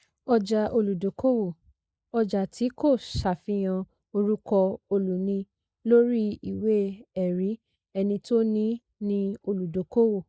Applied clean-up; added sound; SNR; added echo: neural mask model Resemble Enhance denoiser.